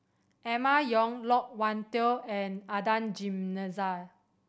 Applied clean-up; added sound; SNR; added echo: none; none; none; none.